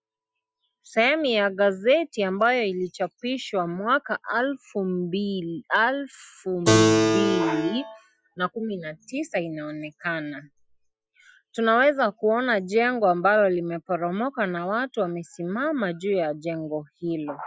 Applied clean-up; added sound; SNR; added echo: classical method Wiener filter.